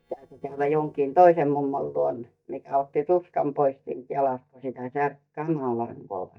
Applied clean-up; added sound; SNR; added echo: neural mask model DeepFilterNet 3.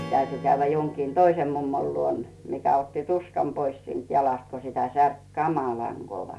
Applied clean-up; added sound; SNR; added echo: none; Strum; 19 dB; none.